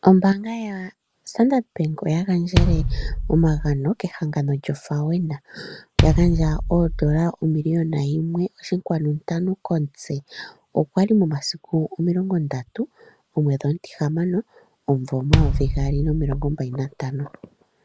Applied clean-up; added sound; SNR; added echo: none; Bass drum; 1 dB; none.